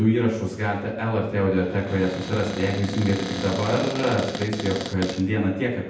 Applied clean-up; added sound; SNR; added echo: none; Cupboard open or close; 9 dB; reverberation time 0.8 s.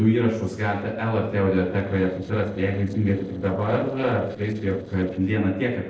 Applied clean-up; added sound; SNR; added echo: neural separator model SepFormer DNS4.